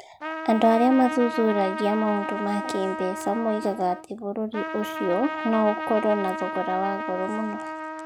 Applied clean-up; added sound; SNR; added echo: none; Trumpet; 7 dB; none.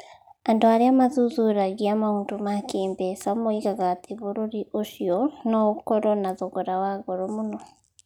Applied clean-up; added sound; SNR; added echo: none; none; none; none.